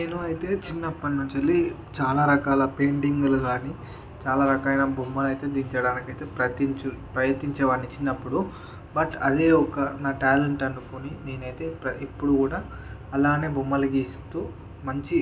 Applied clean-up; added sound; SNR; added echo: none; none; none; none.